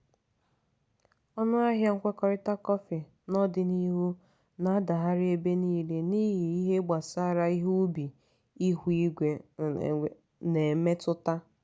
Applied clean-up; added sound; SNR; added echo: none; none; none; none.